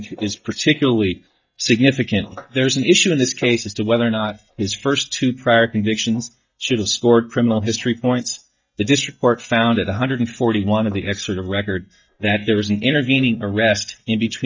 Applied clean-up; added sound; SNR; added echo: neural mask model DeepFilterNet 3.